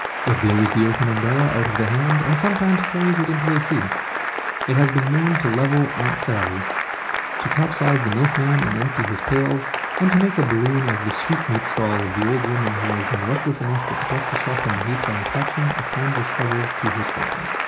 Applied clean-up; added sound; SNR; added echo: none; Applause / Cheering; 3 dB; reverberation time 0.4 s.